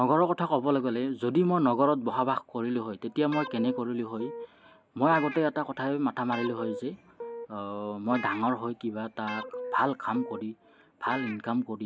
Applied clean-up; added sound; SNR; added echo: none; Guitar; 12 dB; none.